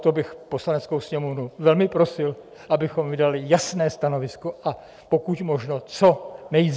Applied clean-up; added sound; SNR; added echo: none; none; none; none.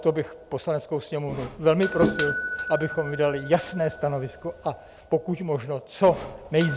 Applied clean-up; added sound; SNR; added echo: none; Doorbell; 0 dB; none.